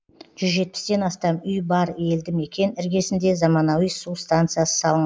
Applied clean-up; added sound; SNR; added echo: neural mask model Resemble Enhance denoiser.